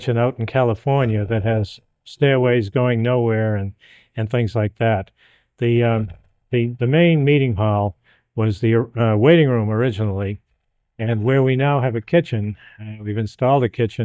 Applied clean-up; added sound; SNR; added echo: neural mask model DeepFilterNet 3.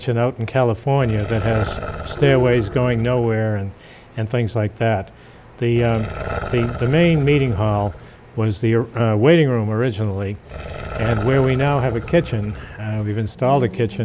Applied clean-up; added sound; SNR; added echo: none; Growling; 13 dB; none.